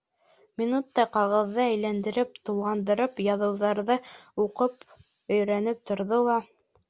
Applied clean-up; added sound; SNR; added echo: none; none; none; none.